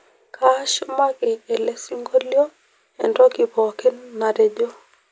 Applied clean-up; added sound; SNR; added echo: none; none; none; none.